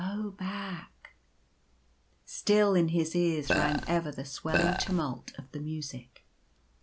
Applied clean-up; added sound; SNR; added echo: none; Burping, eructation; -1 dB; none.